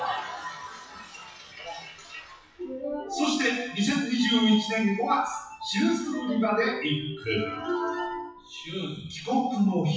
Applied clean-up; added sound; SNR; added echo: classical method WPE with log-MMSE.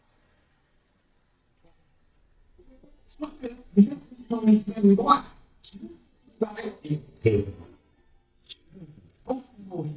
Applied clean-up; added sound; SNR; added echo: neural mask model DeepFilterNet 3.